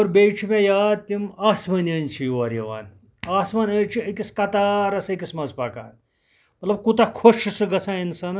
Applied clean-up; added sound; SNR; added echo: none; none; none; none.